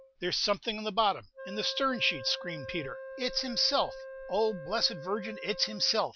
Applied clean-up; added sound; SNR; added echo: none; Wind instrument, woodwind instrument; 12 dB; none.